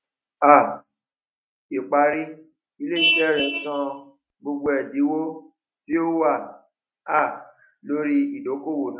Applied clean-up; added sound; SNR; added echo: neural mask model RNNoise.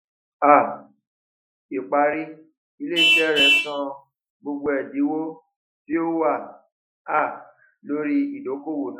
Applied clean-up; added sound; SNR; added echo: classical method Wiener filter.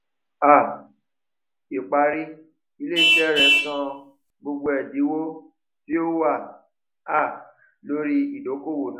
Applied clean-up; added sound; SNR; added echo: none; Vehicle horn, car horn, honking; 4 dB; none.